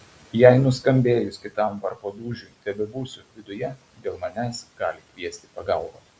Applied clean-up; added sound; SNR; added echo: none; none; none; none.